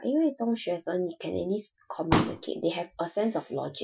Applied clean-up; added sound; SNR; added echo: classical method Wiener filter.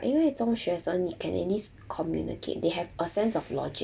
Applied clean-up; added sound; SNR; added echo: none; none; none; none.